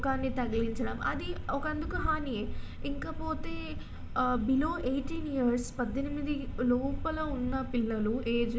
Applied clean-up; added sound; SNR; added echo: none; none; none; reverberation time 0.4 s.